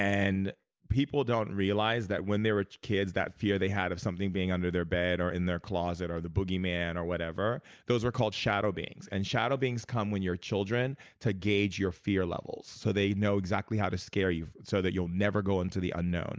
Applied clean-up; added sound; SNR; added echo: none; none; none; none.